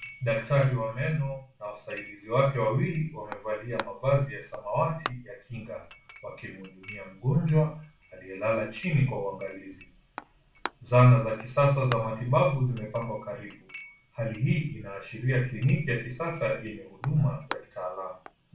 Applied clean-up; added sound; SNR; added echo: none; Chink, clink; 18 dB; reverberation time 0.4 s.